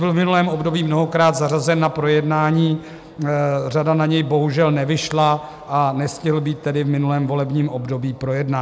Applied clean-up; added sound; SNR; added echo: none; none; none; none.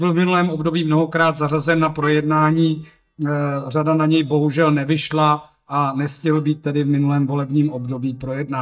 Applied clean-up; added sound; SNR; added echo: neural mask model DeepFilterNet 3.